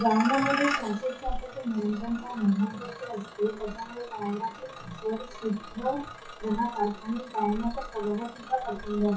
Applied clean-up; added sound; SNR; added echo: classical method WPE with log-MMSE.